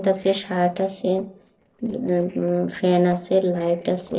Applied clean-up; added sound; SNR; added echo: neural separator model SepFormer DNS4.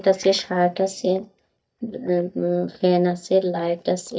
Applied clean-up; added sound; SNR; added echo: neural mask model DeepFilterNet 3.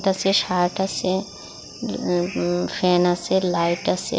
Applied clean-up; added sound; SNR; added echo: none; none; none; none.